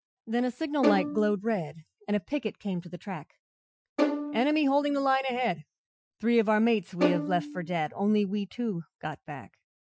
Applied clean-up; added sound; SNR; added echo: classical method Wiener filter.